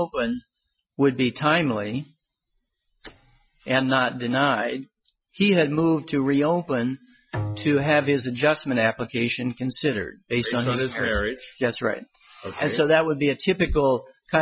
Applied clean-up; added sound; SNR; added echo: classical method Wiener filter.